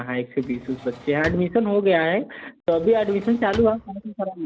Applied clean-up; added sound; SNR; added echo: none; Drawer open or close; 17 dB; none.